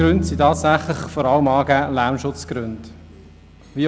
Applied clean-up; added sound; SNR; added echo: none; Bowed string instrument; 11 dB; none.